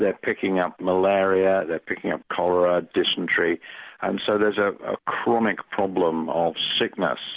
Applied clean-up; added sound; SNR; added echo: none; none; none; none.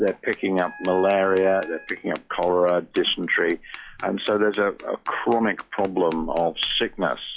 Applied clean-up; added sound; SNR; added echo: classical method log-MMSE.